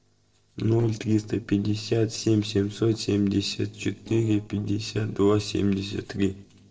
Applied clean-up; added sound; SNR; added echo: neural separator model SepFormer DNS4.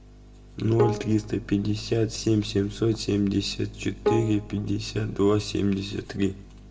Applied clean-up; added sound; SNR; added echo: none; Bowed string instrument; 8 dB; reverberation time 0.6 s.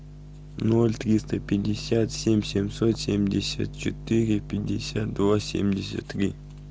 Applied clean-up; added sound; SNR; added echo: none; none; none; none.